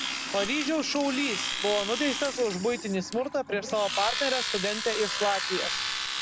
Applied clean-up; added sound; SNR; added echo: none; Domestic sounds, home sounds; 4 dB; none.